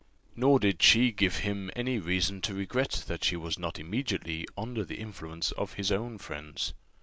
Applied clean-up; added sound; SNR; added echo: none; none; none; none.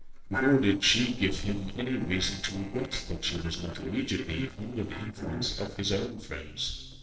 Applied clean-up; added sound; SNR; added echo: neural separator model SepFormer DNS4.